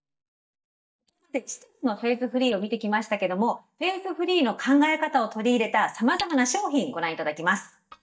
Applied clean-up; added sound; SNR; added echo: neural mask model DeepFilterNet 3.